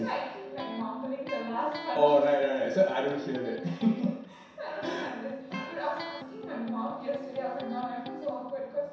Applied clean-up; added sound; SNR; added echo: none; Electric guitar; 11 dB; reverberation time 0.7 s.